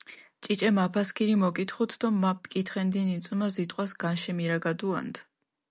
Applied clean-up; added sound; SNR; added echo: none; none; none; none.